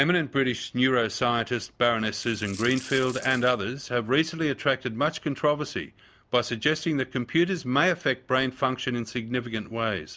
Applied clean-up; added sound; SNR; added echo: none; Coin (dropping); 17 dB; none.